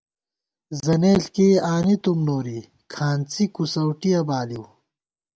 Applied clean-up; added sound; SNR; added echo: none; none; none; none.